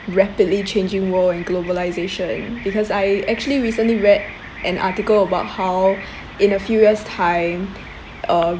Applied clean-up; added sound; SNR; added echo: none; Bird vocalization, bird call, bird song; 18 dB; none.